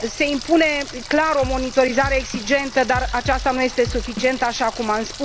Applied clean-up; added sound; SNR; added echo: none; Drum kit + Water tap, faucet; 10 dB; none.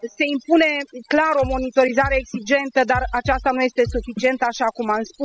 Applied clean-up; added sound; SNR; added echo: classical method spectral subtraction.